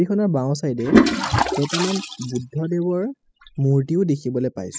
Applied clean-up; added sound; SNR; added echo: classical method spectral subtraction.